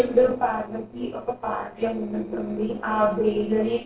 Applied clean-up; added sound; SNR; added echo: neural separator model SepFormer DNS4.